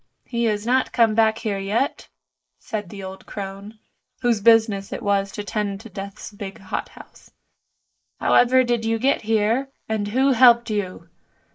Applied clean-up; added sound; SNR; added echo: neural mask model Resemble Enhance denoiser.